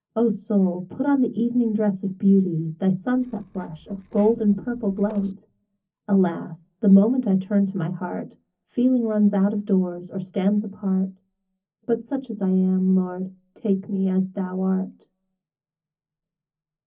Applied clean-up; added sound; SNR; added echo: neural separator model SepFormer DNS4.